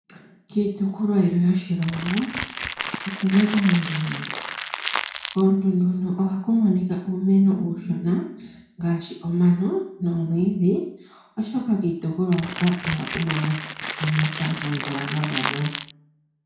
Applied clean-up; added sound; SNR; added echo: none; Crackle; 6 dB; reverberation time 0.5 s.